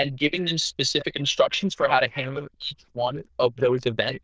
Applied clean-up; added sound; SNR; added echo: neural diffusion model UNIVERSE++.